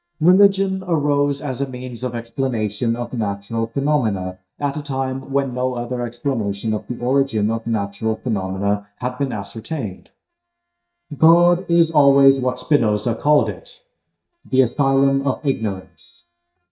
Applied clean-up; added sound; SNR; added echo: neural mask model DeepFilterNet 3.